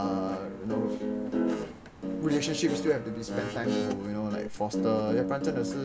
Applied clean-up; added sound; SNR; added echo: none; Guitar; 0 dB; none.